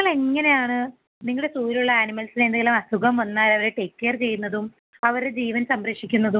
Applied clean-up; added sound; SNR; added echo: none; none; none; none.